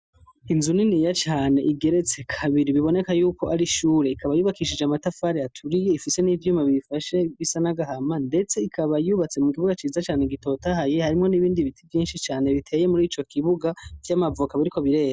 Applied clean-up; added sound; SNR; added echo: none; none; none; none.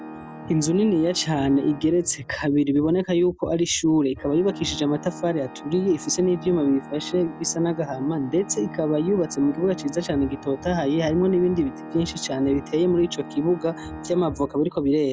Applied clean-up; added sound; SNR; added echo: none; Organ; 16 dB; none.